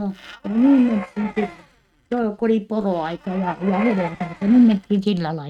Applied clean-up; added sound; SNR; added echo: neural mask model RNNoise.